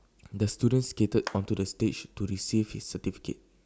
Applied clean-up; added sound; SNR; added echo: none; Clapping; 17 dB; none.